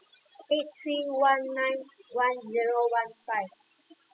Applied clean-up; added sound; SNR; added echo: classical method spectral subtraction.